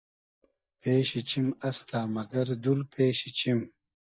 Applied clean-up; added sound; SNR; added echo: neural mask model DeepFilterNet 3.